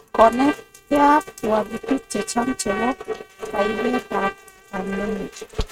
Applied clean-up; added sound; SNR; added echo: neural mask model RNNoise.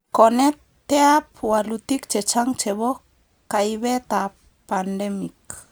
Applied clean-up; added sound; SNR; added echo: none; none; none; none.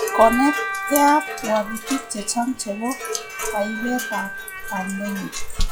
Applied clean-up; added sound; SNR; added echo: classical method log-MMSE.